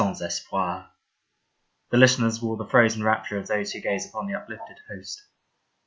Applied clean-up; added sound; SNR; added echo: none; none; none; none.